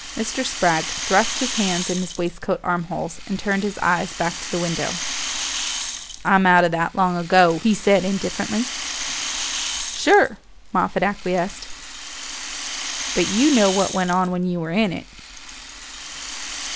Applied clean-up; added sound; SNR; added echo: none; Rattle (instrument); 8 dB; none.